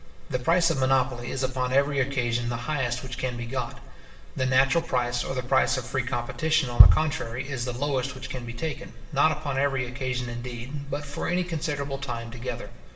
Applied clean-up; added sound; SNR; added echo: none; Bass drum; -4 dB; reverberation time 0.8 s.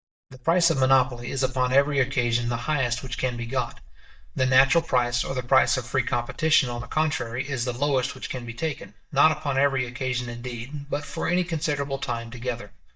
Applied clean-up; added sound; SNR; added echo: neural mask model DeepFilterNet 3.